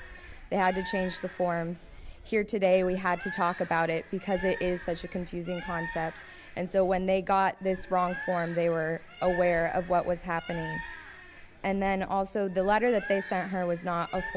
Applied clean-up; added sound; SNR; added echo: none; Bird; 13 dB; none.